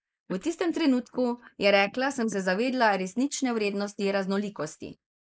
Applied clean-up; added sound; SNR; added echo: neural mask model Resemble Enhance denoiser.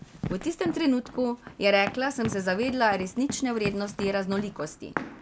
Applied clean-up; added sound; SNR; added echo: none; Run; 11 dB; none.